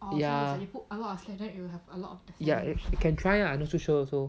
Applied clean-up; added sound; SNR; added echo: none; none; none; none.